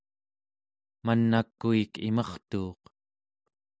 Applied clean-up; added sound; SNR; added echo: none; none; none; none.